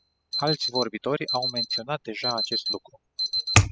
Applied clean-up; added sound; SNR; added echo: classical method spectral subtraction.